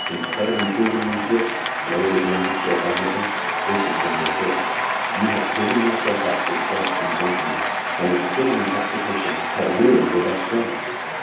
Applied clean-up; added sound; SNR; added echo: none; Applause / Cheering; 0 dB; reverberation time 0.7 s.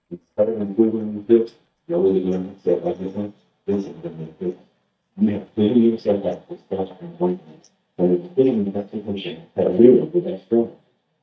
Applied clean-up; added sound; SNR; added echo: neural mask model DeepFilterNet 3.